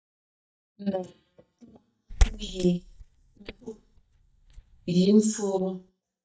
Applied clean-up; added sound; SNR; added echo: neural mask model DeepFilterNet 3.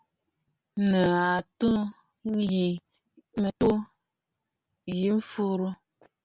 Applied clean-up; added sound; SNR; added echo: none; none; none; none.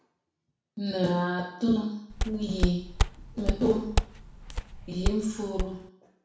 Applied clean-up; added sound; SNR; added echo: none; Walk, footsteps; 0 dB; reverberation time 0.7 s.